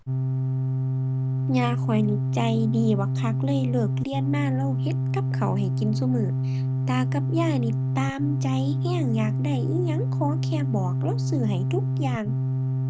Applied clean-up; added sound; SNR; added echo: none; Organ; -4 dB; none.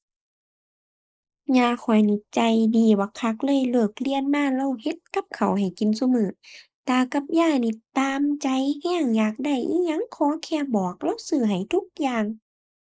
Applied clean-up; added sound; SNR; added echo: neural mask model Resemble Enhance denoiser.